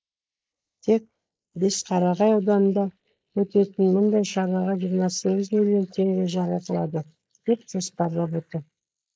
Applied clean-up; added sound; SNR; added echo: neural mask model Resemble Enhance denoiser.